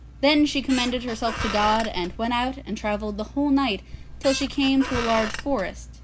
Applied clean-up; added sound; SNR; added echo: none; Squeak; 9 dB; none.